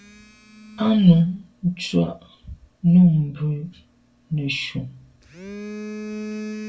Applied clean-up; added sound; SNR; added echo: none; Telephone; 16 dB; reverberation time 0.2 s.